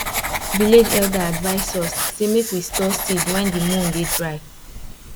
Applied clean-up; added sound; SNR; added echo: none; Writing; 5 dB; none.